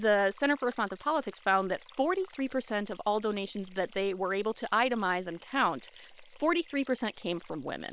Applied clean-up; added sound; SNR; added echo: neural separator model SepFormer WHAM!.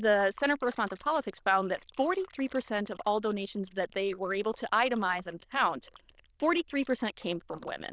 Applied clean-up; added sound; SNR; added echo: neural diffusion model UNIVERSE++.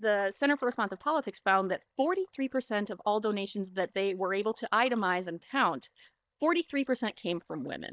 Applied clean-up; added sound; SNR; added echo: neural mask model DeepFilterNet 3.